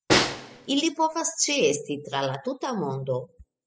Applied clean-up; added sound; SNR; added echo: classical method spectral subtraction.